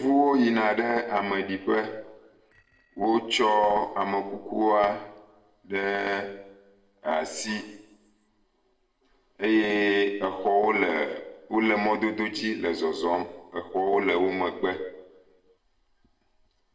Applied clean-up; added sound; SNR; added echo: neural separator model SepFormer DNS4.